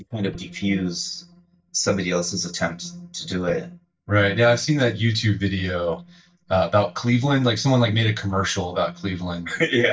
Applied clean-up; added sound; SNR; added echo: neural mask model DeepFilterNet 3.